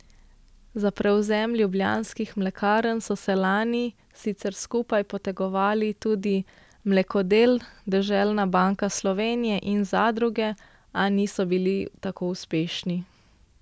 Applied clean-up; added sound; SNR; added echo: none; none; none; none.